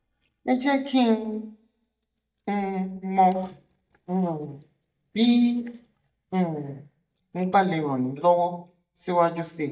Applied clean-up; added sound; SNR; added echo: neural mask model DeepFilterNet 3.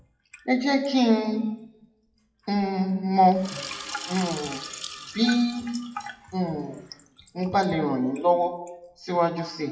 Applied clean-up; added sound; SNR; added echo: classical method WPE with log-MMSE.